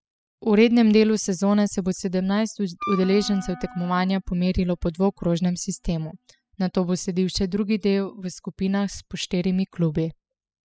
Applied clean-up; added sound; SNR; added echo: classical method spectral subtraction.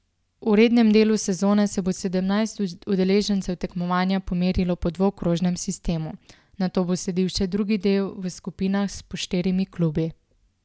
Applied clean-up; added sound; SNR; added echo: none; none; none; none.